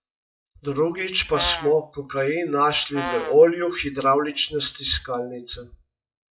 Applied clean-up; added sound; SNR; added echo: classical method WPE with log-MMSE.